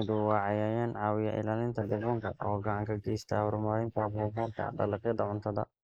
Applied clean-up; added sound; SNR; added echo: neural mask model Resemble Enhance denoiser.